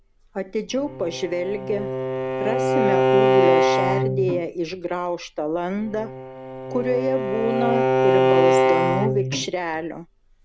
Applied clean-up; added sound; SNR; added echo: none; Bowed string instrument; -4 dB; none.